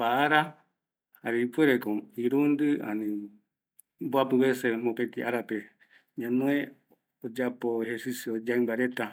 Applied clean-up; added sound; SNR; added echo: none; none; none; none.